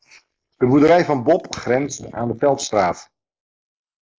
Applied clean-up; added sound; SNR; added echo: neural mask model Resemble Enhance denoiser.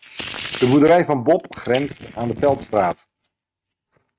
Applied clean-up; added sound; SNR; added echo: neural mask model RNNoise.